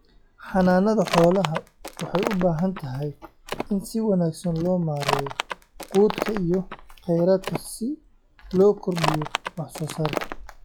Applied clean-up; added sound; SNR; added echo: classical method log-MMSE.